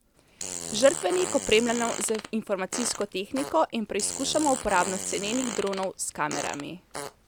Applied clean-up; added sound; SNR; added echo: none; Fart; 9 dB; none.